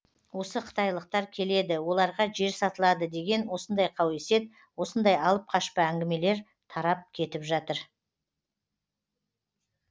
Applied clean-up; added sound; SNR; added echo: none; none; none; none.